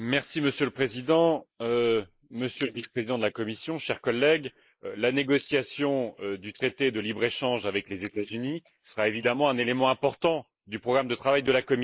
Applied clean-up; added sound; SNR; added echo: neural mask model Resemble Enhance denoiser.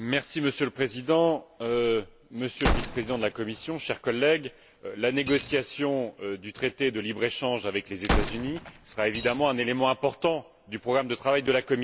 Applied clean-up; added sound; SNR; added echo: none; Coin (dropping) + Gunshot, gunfire; 6 dB; none.